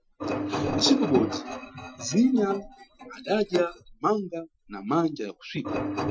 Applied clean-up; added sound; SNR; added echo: classical method Wiener filter.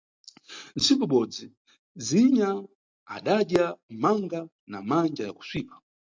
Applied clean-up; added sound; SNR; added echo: none; none; none; none.